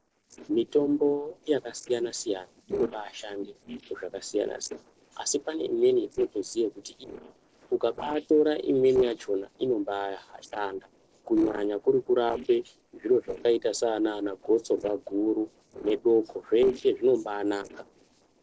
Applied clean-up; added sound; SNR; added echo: neural separator model SepFormer DNS4.